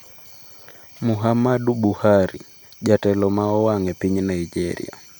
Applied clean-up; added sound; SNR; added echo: none; none; none; none.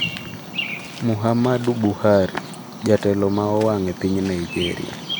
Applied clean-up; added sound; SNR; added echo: none; Bird vocalization, bird call, bird song; 10 dB; none.